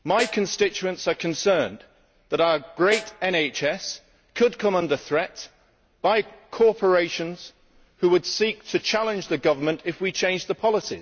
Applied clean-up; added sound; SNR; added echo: none; Snare drum; 16 dB; none.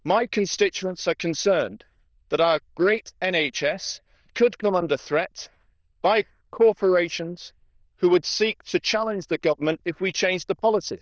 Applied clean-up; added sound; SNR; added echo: neural diffusion model UNIVERSE++.